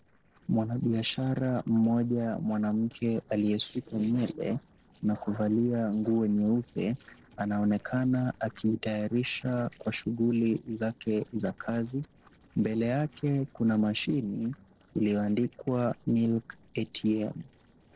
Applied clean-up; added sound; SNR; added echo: neural separator model SepFormer DNS4.